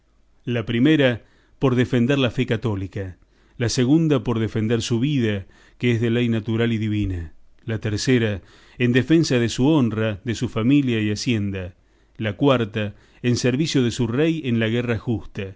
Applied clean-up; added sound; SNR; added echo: none; none; none; none.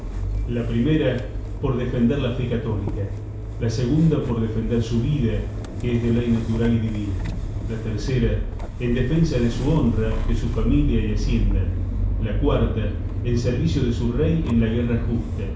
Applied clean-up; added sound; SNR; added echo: none; Engine starting / Motor vehicle (road); 2 dB; reverberation time 0.6 s.